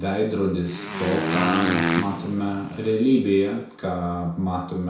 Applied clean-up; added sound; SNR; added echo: none; Motorcycle; 2 dB; reverberation time 0.6 s.